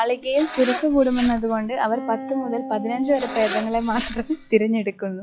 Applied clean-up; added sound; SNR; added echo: classical method log-MMSE.